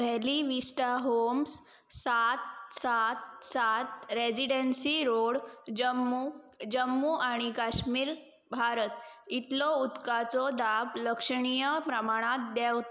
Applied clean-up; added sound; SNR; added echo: none; none; none; none.